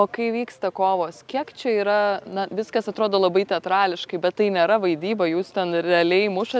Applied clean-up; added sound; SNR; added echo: none; none; none; none.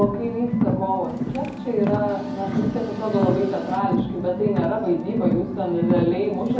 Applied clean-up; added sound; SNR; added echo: none; Car; 1 dB; reverberation time 0.6 s.